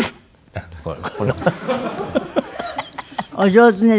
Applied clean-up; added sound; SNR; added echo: none; none; none; none.